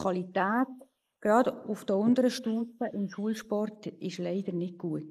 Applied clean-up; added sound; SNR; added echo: neural mask model Resemble Enhance denoiser.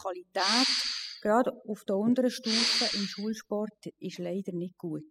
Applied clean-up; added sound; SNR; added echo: classical method spectral subtraction.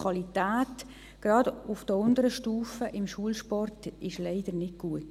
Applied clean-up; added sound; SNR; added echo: none; none; none; none.